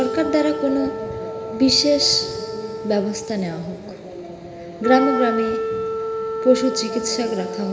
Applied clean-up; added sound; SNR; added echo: none; Wind instrument, woodwind instrument; 5 dB; reverberation time 1.7 s.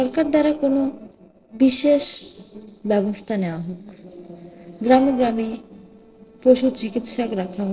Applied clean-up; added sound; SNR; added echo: neural separator model SepFormer DNS4.